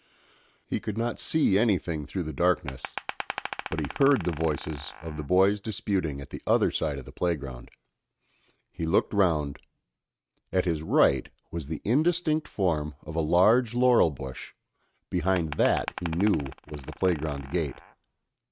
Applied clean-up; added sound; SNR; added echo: neural mask model RNNoise.